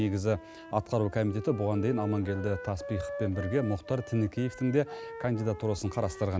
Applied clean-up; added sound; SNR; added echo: none; Wind instrument, woodwind instrument; 13 dB; none.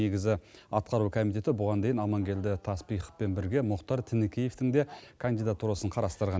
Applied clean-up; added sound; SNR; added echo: none; none; none; none.